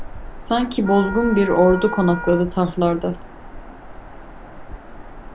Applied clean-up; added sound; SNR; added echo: none; Bird vocalization, bird call, bird song + Wind instrument, woodwind instrument; 11 dB; none.